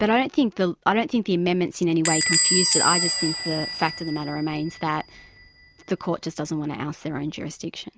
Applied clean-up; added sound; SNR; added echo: none; Squeak / Bell; 3 dB; none.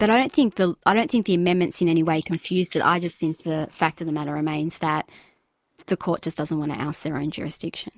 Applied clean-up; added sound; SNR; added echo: neural mask model Resemble Enhance denoiser.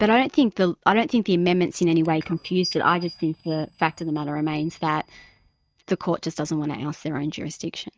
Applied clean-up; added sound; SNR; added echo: neural mask model DeepFilterNet 3.